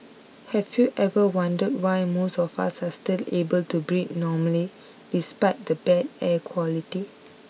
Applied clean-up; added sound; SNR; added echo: none; none; none; none.